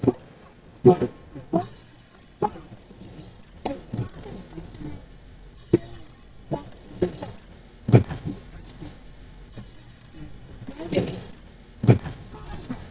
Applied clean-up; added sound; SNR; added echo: neural mask model DeepFilterNet 3.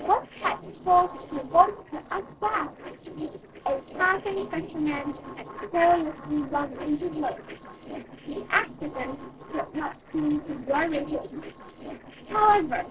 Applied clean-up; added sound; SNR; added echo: neural separator model SepFormer DNS4.